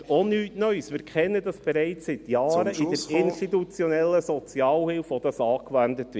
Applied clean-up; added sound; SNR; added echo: none; none; none; none.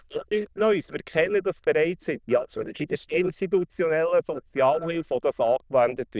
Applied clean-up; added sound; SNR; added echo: neural diffusion model UNIVERSE++.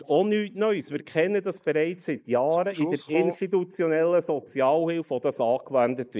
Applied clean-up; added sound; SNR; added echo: neural mask model Resemble Enhance denoiser.